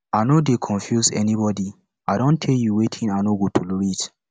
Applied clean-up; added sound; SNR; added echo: none; none; none; none.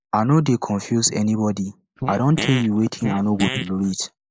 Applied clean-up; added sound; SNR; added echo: neural mask model Resemble Enhance denoiser.